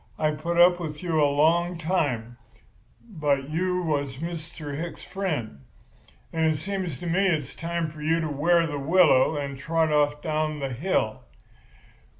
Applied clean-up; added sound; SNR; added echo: none; none; none; none.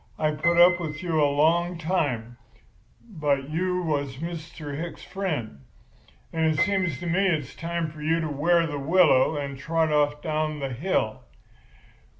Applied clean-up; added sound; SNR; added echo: none; Piano; 14 dB; none.